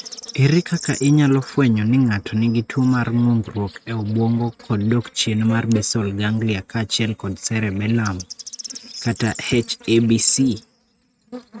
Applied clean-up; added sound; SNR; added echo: neural mask model RNNoise.